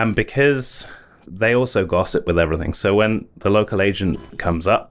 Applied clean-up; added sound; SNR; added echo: neural separator model SepFormer DNS4.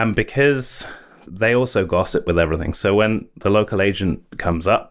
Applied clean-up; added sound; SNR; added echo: none; none; none; none.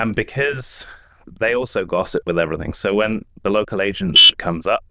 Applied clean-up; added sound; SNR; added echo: neural diffusion model UNIVERSE++.